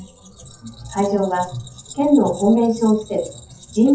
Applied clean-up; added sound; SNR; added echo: classical method WPE with log-MMSE.